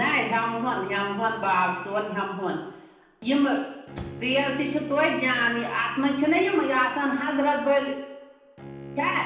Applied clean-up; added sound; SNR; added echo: none; Bowed string instrument; 18 dB; reverberation time 0.9 s.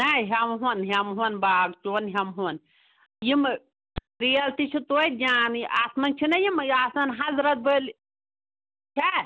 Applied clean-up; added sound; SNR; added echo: none; none; none; none.